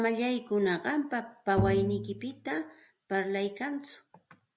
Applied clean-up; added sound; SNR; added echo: none; Bowed string instrument; 3 dB; none.